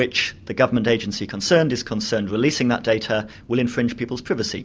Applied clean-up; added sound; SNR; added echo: none; none; none; none.